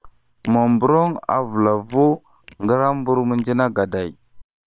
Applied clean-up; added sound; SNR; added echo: neural separator model SepFormer WHAM!.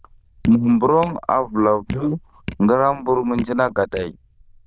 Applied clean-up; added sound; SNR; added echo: neural diffusion model UNIVERSE++.